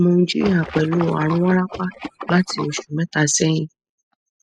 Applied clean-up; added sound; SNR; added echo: classical method spectral subtraction.